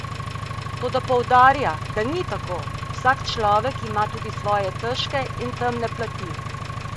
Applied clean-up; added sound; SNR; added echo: none; Engine; 6 dB; none.